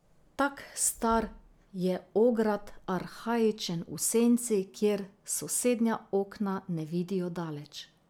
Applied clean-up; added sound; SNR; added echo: none; none; none; none.